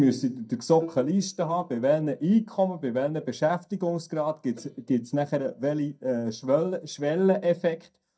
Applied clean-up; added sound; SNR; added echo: neural mask model DeepFilterNet 3.